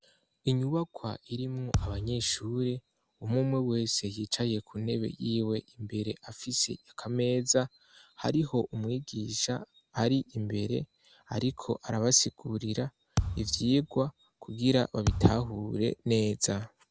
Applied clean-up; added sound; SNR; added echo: none; Thump, thud; 5 dB; none.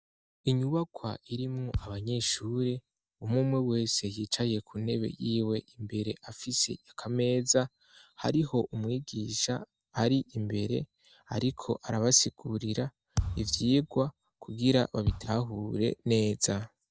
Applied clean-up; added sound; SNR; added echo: neural mask model DeepFilterNet 3.